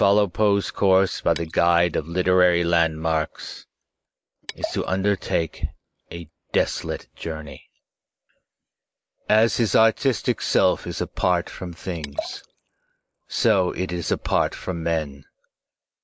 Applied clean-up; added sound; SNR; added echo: neural mask model Resemble Enhance denoiser.